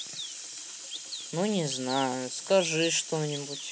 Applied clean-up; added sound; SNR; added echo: none; Bird vocalization, bird call, bird song; 14 dB; none.